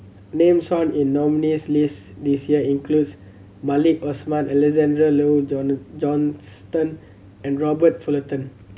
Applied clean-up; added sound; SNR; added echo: none; none; none; none.